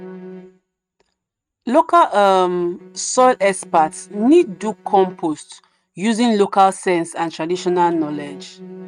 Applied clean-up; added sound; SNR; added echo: neural mask model RNNoise.